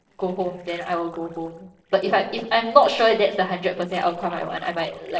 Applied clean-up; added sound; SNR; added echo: neural separator model SepFormer DNS4.